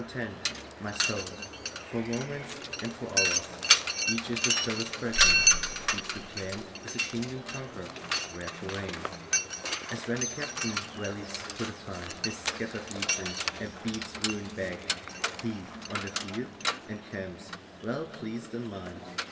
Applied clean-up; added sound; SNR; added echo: none; Mechanisms; -5 dB; reverberation time 2.5 s.